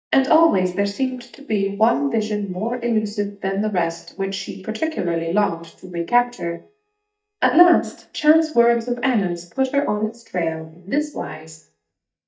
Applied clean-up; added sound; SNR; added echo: neural mask model DeepFilterNet 3.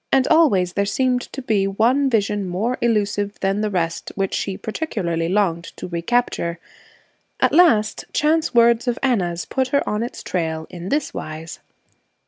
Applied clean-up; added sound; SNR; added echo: none; none; none; none.